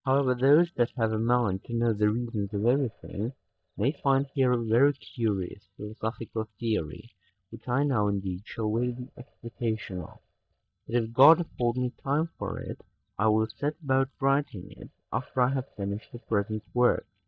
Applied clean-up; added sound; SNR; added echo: neural mask model DeepFilterNet 3.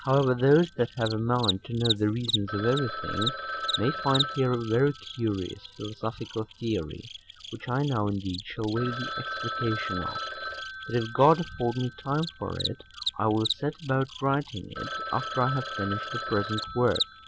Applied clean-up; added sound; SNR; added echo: none; Telephone + Cricket; 7 dB; none.